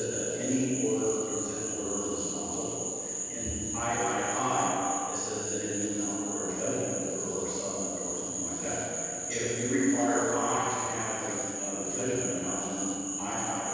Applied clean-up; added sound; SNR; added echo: none; Frog; 3 dB; reverberation time 2.1 s.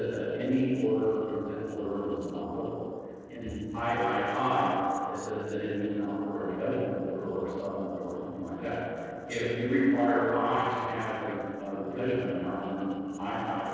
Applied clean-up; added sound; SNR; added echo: neural separator model SepFormer DNS4.